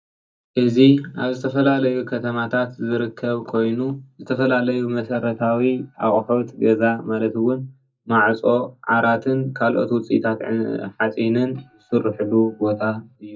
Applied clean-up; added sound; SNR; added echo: neural mask model DeepFilterNet 3.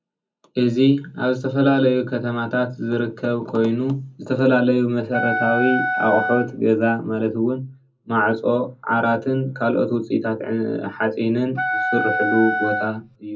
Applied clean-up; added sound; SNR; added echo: none; Wind instrument, woodwind instrument; 2 dB; reverberation time 0.4 s.